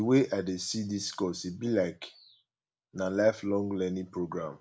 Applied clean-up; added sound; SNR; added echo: none; none; none; none.